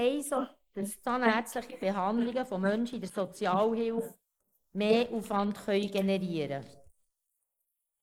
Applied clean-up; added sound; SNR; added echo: neural mask model Resemble Enhance denoiser.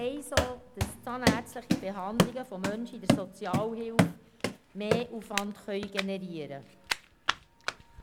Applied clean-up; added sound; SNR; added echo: none; Run; -5 dB; none.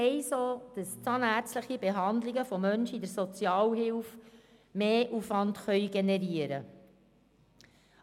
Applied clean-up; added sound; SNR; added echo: none; none; none; none.